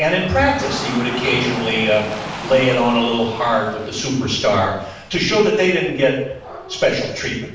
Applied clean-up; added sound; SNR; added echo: none; Rain / Dog; 13 dB; reverberation time 0.7 s.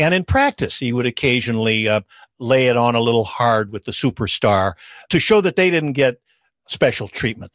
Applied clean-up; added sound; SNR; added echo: none; none; none; none.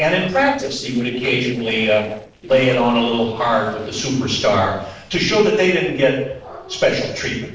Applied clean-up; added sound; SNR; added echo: neural separator model SepFormer DNS4.